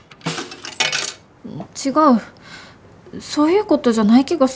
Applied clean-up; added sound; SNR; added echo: none; Snare drum; 16 dB; none.